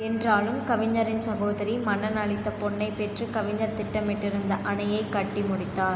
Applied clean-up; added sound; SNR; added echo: none; none; none; none.